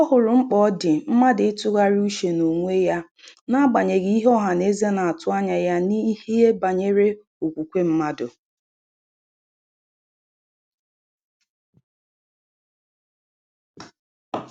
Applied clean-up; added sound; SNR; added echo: none; none; none; none.